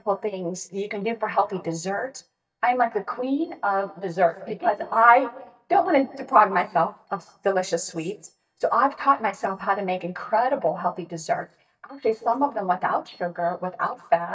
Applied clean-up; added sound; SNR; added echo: neural mask model DeepFilterNet 3.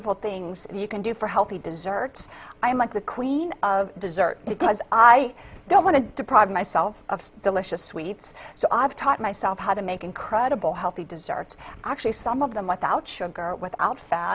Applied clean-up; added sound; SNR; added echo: none; none; none; none.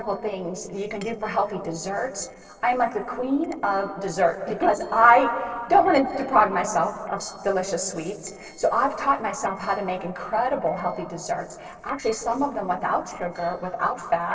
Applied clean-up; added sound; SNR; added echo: neural separator model SepFormer DNS4.